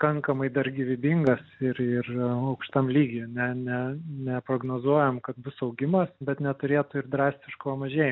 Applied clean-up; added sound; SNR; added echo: none; none; none; none.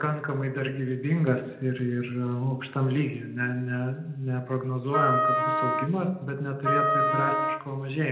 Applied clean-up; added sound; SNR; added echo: none; Wind instrument, woodwind instrument; -2 dB; reverberation time 0.8 s.